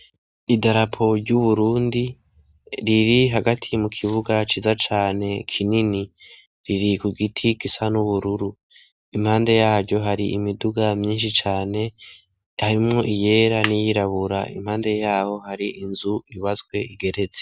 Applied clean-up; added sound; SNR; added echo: none; Cutlery, silverware; 18 dB; none.